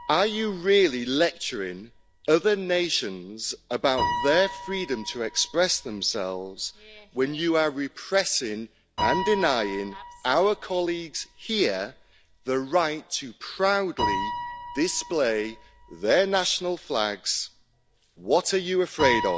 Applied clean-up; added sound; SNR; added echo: none; Piano; 10 dB; none.